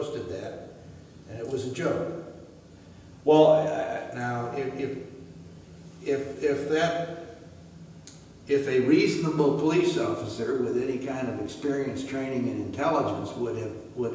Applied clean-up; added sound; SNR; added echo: none; none; none; reverberation time 1.0 s.